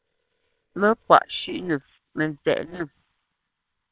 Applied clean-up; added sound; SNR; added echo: neural separator model SepFormer WHAMR!.